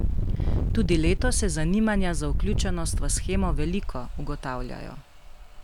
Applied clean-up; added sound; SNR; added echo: none; Engine; -3 dB; none.